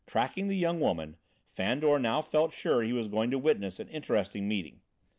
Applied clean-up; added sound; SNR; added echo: none; none; none; none.